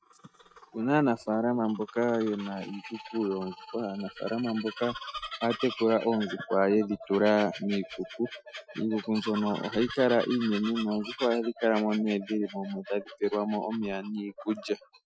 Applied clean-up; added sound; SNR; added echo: classical method Wiener filter.